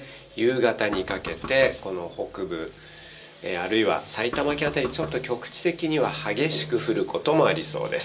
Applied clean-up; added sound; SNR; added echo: none; Knock; 14 dB; reverberation time 0.2 s.